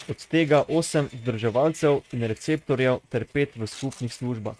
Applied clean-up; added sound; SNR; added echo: neural mask model RNNoise.